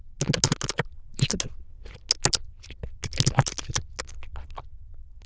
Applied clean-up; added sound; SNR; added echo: neural diffusion model UNIVERSE++.